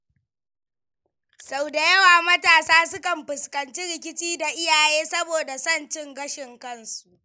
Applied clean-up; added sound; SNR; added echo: neural mask model Resemble Enhance denoiser.